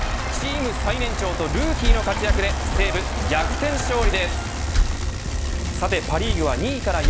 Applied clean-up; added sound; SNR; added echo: none; Bicycle; -2 dB; none.